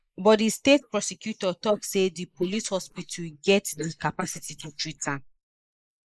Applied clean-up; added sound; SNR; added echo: neural mask model Resemble Enhance denoiser.